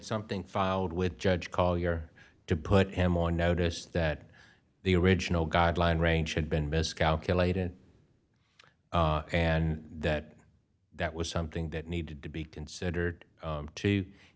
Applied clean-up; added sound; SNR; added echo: none; none; none; none.